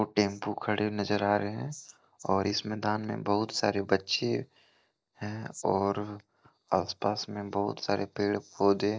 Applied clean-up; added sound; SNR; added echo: neural mask model DeepFilterNet 3.